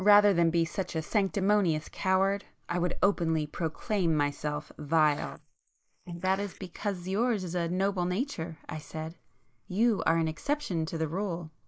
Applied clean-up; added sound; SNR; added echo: neural mask model Resemble Enhance denoiser.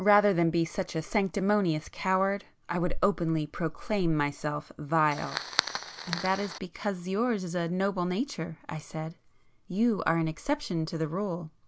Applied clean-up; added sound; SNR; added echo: none; Fire; 6 dB; none.